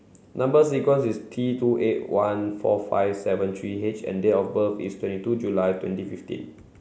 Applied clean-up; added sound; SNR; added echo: none; none; none; none.